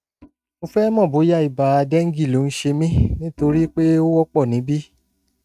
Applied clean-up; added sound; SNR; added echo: neural mask model RNNoise.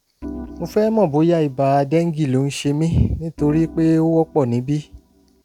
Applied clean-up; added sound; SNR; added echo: none; Organ; 18 dB; none.